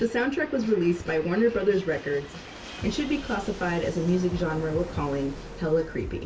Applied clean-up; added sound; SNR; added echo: none; Fixed-wing aircraft, airplane; 15 dB; reverberation time 0.2 s.